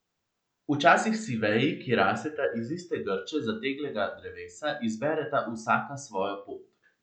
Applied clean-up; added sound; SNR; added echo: none; none; none; none.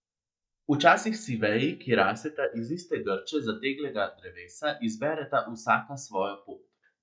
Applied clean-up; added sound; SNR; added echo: neural mask model DeepFilterNet 3.